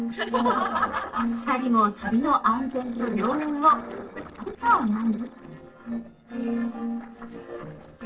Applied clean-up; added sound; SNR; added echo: neural separator model SepFormer DNS4.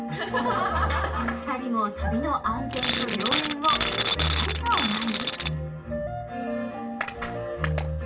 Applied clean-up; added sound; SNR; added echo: none; Tools; -2 dB; reverberation time 0.2 s.